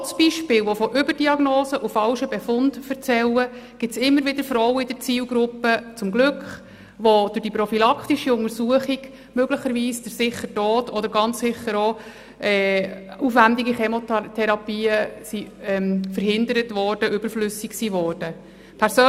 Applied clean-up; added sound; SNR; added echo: none; none; none; none.